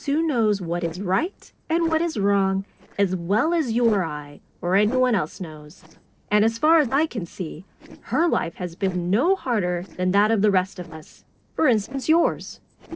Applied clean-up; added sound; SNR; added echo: neural separator model SepFormer DNS4.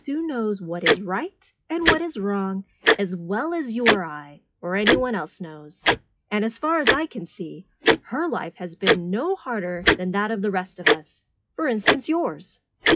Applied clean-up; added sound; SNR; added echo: classical method WPE with log-MMSE.